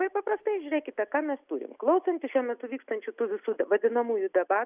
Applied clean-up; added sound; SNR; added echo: none; none; none; none.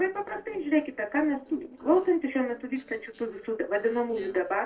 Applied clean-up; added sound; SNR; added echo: neural separator model SepFormer DNS4.